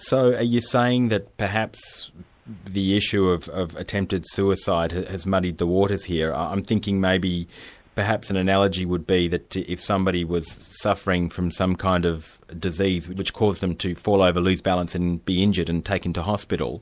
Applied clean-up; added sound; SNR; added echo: none; none; none; none.